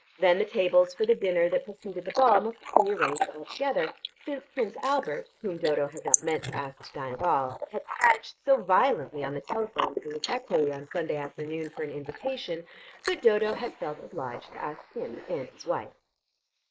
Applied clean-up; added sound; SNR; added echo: neural mask model Resemble Enhance denoiser.